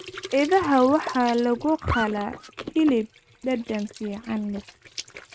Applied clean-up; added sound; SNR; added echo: neural mask model RNNoise.